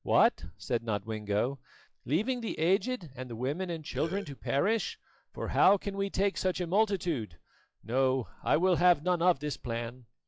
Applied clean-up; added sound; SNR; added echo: classical method log-MMSE.